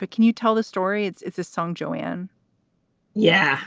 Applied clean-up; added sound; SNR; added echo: none; none; none; none.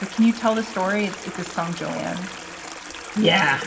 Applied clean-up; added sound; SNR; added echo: none; Stream; 12 dB; reverberation time 1.3 s.